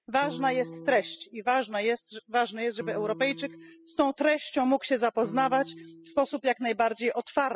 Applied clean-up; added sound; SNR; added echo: classical method spectral subtraction.